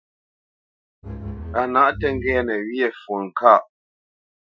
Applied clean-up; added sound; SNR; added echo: classical method Wiener filter.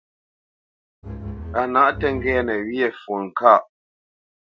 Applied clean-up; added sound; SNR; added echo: none; Bowed string instrument; 11 dB; none.